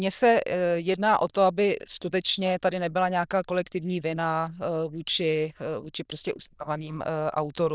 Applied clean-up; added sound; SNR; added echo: neural diffusion model UNIVERSE++.